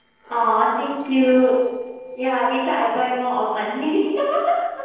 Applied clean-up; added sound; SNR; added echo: neural separator model SepFormer DNS4.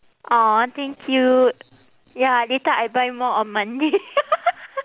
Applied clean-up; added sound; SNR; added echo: none; none; none; none.